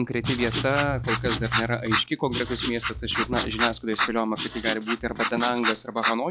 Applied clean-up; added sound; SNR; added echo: classical method log-MMSE.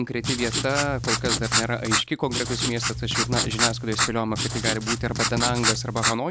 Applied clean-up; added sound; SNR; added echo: none; Writing; -1 dB; none.